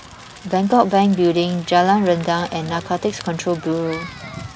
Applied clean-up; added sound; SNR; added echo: none; Crackle; 17 dB; none.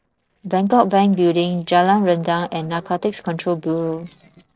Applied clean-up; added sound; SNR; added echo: neural separator model SepFormer DNS4.